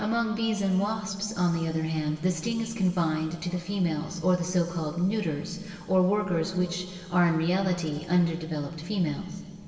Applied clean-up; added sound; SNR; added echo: none; none; none; reverberation time 2.3 s.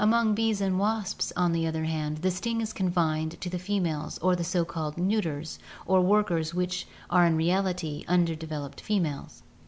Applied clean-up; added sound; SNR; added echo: none; none; none; none.